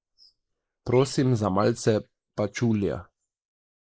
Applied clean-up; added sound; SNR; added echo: neural mask model Resemble Enhance denoiser.